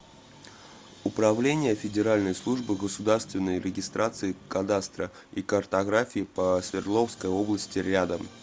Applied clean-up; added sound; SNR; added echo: none; none; none; none.